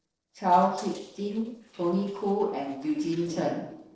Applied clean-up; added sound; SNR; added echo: neural separator model SepFormer DNS4.